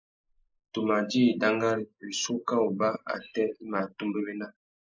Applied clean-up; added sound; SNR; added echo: neural mask model Resemble Enhance denoiser.